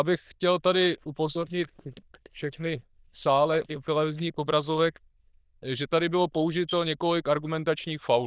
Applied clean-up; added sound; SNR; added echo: neural diffusion model UNIVERSE++.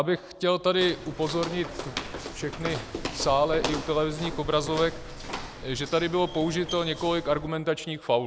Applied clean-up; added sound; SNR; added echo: none; Walk, footsteps; 9 dB; none.